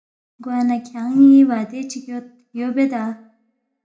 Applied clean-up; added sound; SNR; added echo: none; none; none; reverberation time 0.4 s.